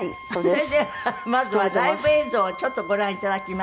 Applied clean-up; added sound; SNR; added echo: none; Wind instrument, woodwind instrument; 14 dB; none.